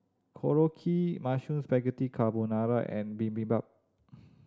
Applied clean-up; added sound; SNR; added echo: none; none; none; none.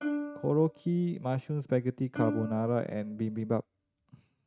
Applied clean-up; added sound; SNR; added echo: neural mask model RNNoise.